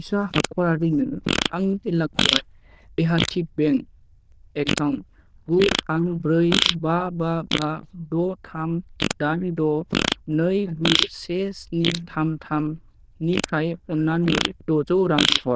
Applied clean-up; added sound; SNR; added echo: neural diffusion model UNIVERSE++.